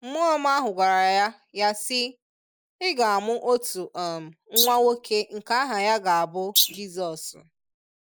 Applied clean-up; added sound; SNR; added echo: neural mask model Resemble Enhance denoiser.